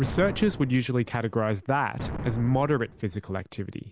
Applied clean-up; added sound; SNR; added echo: none; Explosion; 12 dB; none.